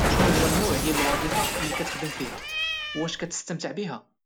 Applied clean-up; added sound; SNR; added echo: none; Cat; -4 dB; none.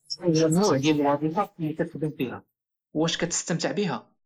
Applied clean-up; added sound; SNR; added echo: neural mask model Resemble Enhance denoiser.